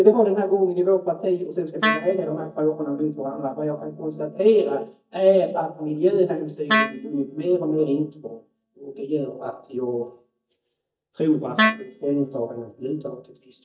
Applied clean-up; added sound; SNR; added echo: neural mask model DeepFilterNet 3.